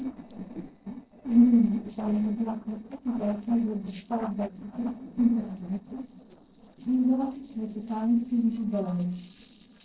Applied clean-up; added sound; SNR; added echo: neural separator model SepFormer DNS4.